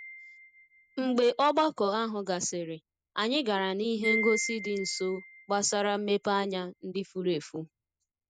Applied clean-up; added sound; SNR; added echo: none; Wind chime; 11 dB; none.